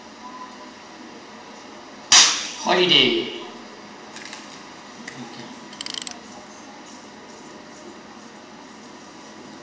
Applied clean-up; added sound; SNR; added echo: none; Tools; 10 dB; reverberation time 1.1 s.